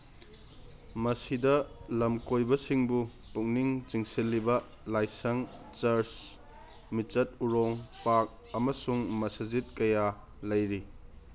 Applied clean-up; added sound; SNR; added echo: none; none; none; none.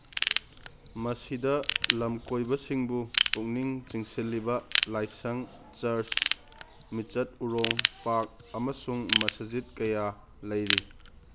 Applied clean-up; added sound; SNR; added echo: none; Ratchet, pawl / Tools; 2 dB; none.